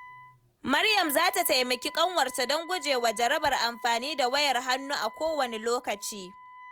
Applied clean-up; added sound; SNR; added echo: none; Wind instrument, woodwind instrument; 19 dB; none.